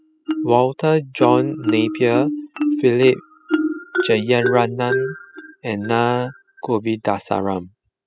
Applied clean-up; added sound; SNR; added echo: classical method spectral subtraction.